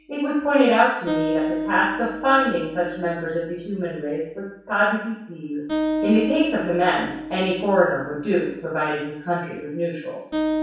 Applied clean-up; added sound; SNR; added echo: none; Acoustic guitar; 7 dB; reverberation time 0.7 s.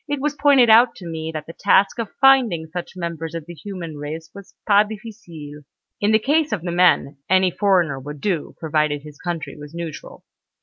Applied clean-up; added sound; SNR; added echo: none; none; none; none.